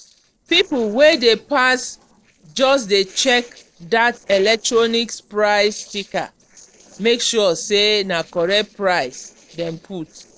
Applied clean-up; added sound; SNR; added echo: neural separator model SepFormer DNS4.